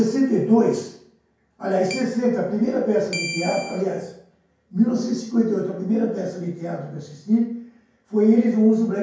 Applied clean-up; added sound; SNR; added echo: none; Keyboard (musical); 12 dB; reverberation time 0.5 s.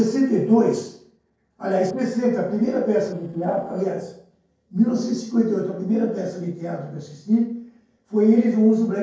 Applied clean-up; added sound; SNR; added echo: neural separator model SepFormer DNS4.